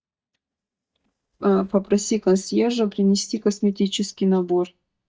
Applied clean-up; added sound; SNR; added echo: neural mask model DeepFilterNet 3.